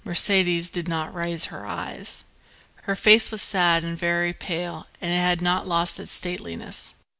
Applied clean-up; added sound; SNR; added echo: none; none; none; none.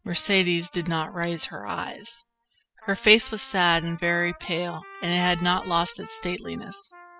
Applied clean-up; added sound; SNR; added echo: classical method spectral subtraction.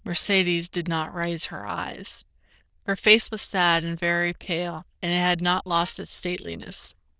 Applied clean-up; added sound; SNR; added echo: neural diffusion model UNIVERSE++.